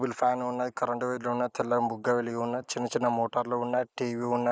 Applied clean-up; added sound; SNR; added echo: neural mask model Resemble Enhance denoiser.